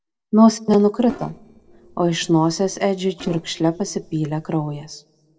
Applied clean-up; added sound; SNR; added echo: neural separator model SepFormer DNS4.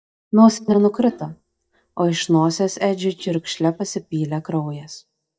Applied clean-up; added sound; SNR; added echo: neural mask model DeepFilterNet 3.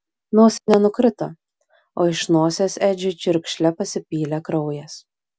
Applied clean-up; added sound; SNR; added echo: none; none; none; none.